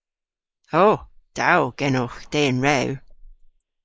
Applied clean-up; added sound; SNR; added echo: neural mask model Resemble Enhance denoiser.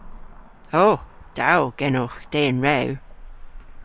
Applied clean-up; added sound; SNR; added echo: none; Cricket / Motor vehicle (road); 18 dB; none.